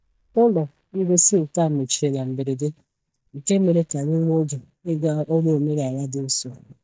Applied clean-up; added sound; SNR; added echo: neural mask model DeepFilterNet 3.